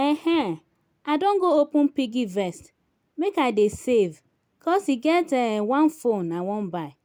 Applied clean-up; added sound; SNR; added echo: none; none; none; none.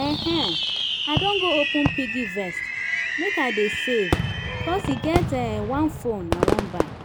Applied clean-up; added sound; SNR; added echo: none; Fireworks; -1 dB; none.